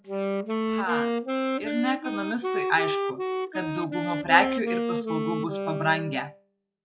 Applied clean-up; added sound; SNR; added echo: classical method log-MMSE.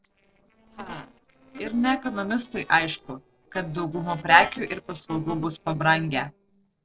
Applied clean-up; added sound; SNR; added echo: neural separator model SepFormer DNS4.